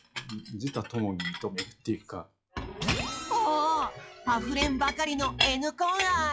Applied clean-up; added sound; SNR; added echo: classical method log-MMSE.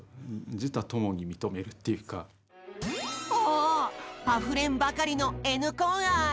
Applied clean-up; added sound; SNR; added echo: none; none; none; none.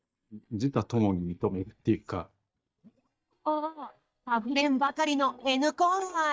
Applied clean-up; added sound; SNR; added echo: neural mask model DeepFilterNet 3.